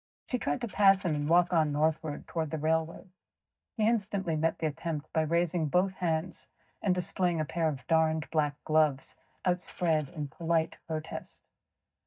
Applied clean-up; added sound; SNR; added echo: neural mask model DeepFilterNet 3.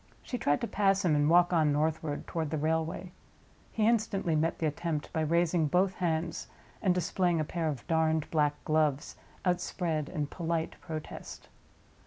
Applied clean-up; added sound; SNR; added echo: none; none; none; none.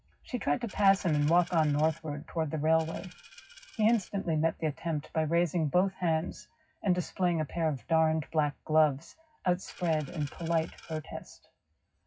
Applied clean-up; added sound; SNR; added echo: classical method WPE with log-MMSE.